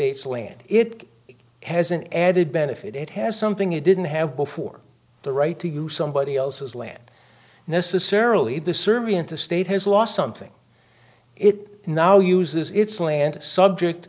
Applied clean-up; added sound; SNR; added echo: none; none; none; none.